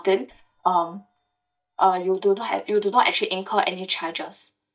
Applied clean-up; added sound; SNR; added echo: neural mask model DeepFilterNet 3.